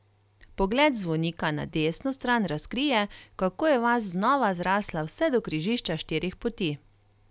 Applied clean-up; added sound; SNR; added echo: none; none; none; none.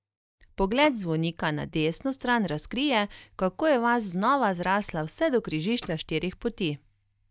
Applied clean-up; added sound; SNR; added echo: neural mask model DeepFilterNet 3.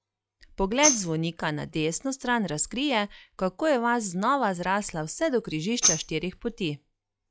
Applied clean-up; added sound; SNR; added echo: classical method log-MMSE.